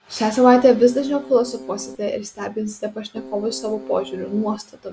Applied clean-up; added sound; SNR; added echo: none; Keyboard (musical); 16 dB; none.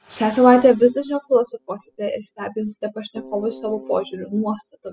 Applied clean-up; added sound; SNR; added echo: classical method spectral subtraction.